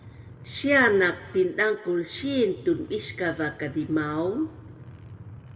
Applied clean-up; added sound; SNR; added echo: none; Truck; 18 dB; reverberation time 1.4 s.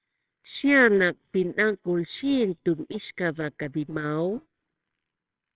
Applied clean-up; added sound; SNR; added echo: neural separator model SepFormer WHAMR!.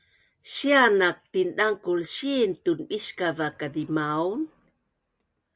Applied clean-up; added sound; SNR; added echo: none; none; none; none.